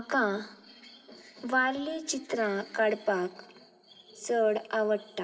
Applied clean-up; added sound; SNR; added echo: none; none; none; reverberation time 1.9 s.